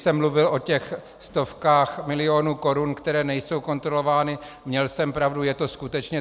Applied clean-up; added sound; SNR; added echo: none; none; none; none.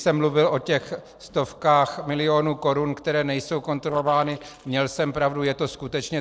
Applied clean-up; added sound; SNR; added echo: neural separator model SepFormer DNS4.